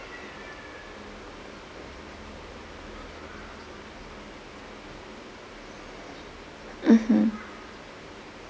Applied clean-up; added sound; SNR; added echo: none; none; none; none.